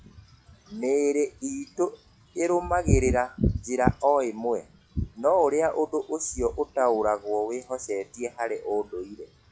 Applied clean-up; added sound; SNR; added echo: classical method WPE with log-MMSE.